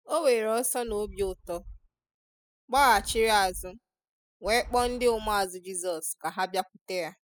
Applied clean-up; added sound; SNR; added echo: classical method spectral subtraction.